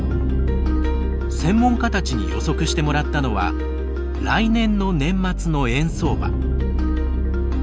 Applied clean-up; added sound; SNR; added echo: none; none; none; none.